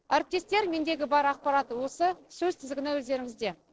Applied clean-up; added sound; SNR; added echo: neural separator model SepFormer DNS4.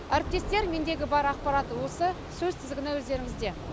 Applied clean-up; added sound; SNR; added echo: none; Thunder / Rain; 7 dB; none.